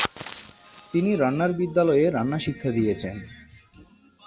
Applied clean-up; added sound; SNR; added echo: none; Fire; 12 dB; none.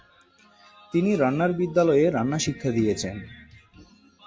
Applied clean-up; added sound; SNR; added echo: none; none; none; none.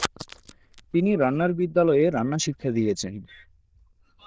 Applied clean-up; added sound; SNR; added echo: neural diffusion model UNIVERSE++.